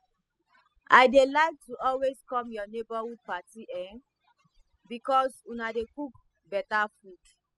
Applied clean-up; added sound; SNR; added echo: classical method spectral subtraction.